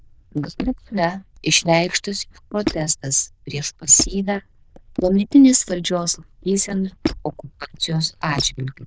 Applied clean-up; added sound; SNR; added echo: neural diffusion model UNIVERSE++.